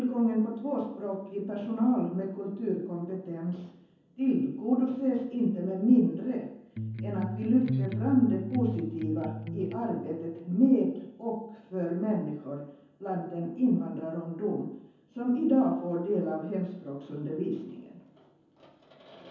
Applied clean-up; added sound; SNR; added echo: none; Electric guitar; 5 dB; reverberation time 0.7 s.